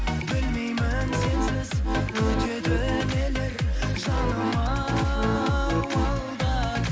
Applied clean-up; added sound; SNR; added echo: none; Accordion; 5 dB; none.